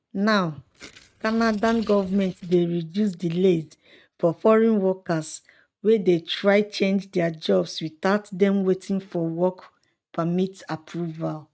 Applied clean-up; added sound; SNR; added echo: neural mask model RNNoise.